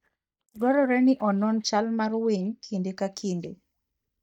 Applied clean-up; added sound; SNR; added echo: neural mask model DeepFilterNet 3.